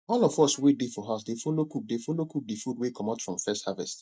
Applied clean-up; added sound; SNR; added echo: neural mask model DeepFilterNet 3.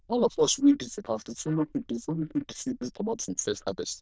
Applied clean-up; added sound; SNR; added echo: neural diffusion model UNIVERSE++.